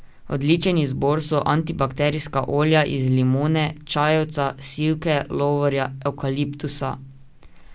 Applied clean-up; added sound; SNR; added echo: none; none; none; none.